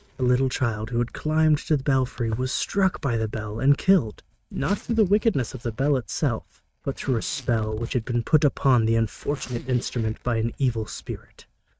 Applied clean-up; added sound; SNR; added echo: neural mask model RNNoise.